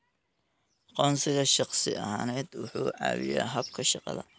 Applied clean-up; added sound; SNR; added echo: none; none; none; none.